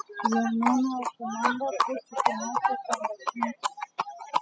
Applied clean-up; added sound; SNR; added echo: classical method spectral subtraction.